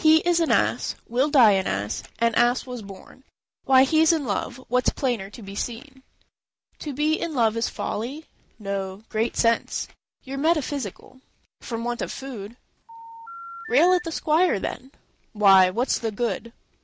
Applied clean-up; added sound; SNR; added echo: none; Telephone; 14 dB; none.